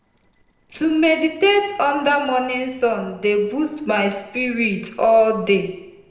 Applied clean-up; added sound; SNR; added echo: neural separator model SepFormer DNS4.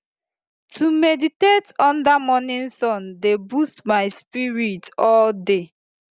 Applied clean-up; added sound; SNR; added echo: none; none; none; none.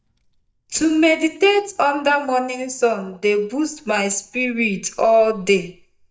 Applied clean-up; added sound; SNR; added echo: neural mask model DeepFilterNet 3.